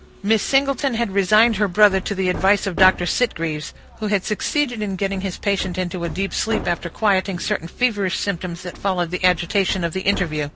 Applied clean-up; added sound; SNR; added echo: none; Hammer; 14 dB; none.